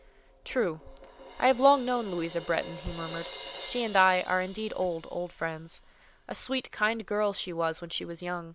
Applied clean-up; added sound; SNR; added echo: none; Crash cymbal; 17 dB; none.